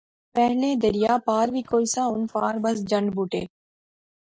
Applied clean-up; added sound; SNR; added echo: neural mask model DeepFilterNet 3.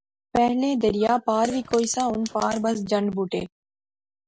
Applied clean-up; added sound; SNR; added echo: none; Fart; 16 dB; none.